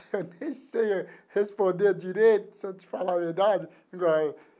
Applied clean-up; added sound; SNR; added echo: none; none; none; none.